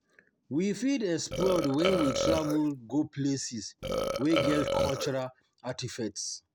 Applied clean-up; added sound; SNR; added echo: none; Burping, eructation; 0 dB; none.